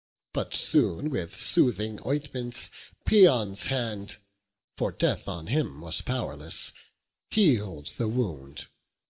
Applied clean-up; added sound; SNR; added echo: none; none; none; none.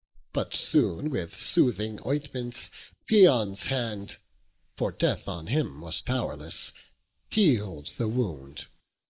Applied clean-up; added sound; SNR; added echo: neural mask model Resemble Enhance denoiser.